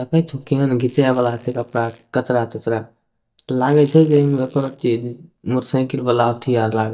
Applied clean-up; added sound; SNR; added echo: neural mask model DeepFilterNet 3.